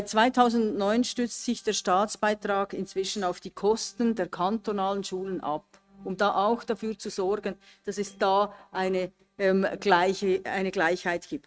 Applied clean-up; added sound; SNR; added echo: neural mask model RNNoise.